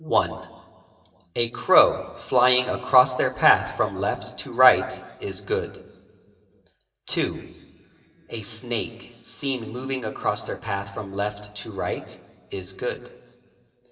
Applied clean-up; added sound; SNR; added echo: none; none; none; reverberation time 2.8 s.